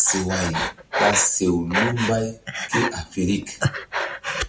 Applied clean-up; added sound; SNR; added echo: none; Breathing; 3 dB; none.